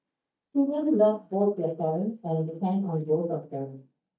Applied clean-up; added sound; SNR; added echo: neural mask model DeepFilterNet 3.